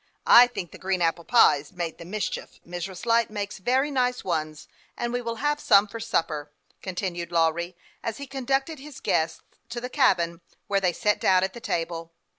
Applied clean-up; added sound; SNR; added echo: neural separator model SepFormer DNS4.